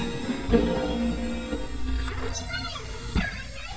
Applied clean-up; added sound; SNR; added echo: neural mask model DeepFilterNet 3.